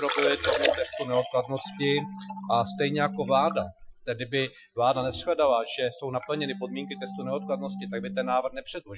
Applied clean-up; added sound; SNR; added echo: classical method Wiener filter.